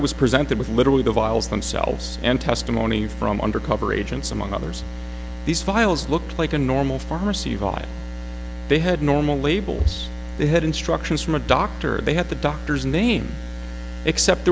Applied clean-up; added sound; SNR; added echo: none; none; none; none.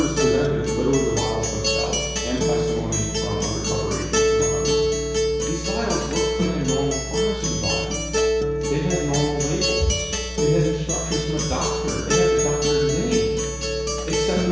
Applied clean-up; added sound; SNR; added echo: none; Acoustic guitar; -2 dB; reverberation time 1.1 s.